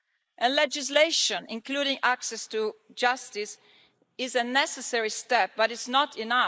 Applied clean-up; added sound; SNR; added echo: neural mask model Resemble Enhance denoiser.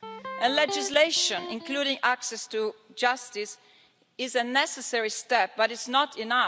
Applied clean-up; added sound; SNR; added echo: none; Electric guitar; 10 dB; none.